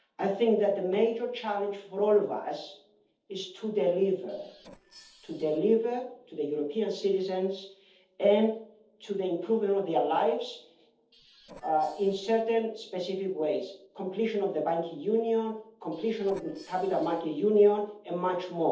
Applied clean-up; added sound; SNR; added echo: neural separator model SepFormer DNS4.